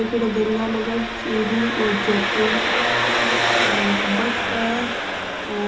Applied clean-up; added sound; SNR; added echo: none; Engine; -2 dB; reverberation time 0.2 s.